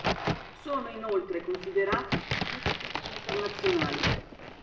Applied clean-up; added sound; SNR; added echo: none; Crack; 0 dB; reverberation time 0.9 s.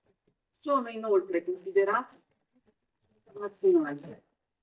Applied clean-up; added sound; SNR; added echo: neural mask model DeepFilterNet 3.